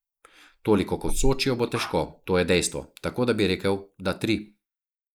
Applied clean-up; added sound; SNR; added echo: neural mask model Resemble Enhance denoiser.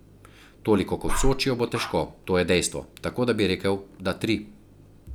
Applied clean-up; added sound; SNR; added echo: none; Bark; 11 dB; none.